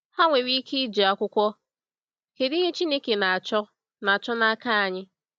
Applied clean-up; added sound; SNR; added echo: none; none; none; none.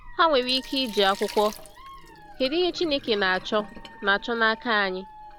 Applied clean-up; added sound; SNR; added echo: none; Alarm / Dog + Sink (filling or washing); 16 dB; none.